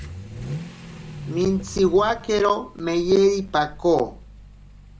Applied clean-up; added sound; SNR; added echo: none; Accelerating, revving, vroom / Vehicle; 14 dB; none.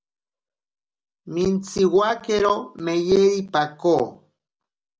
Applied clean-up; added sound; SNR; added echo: none; none; none; none.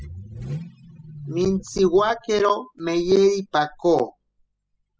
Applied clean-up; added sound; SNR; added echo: classical method spectral subtraction.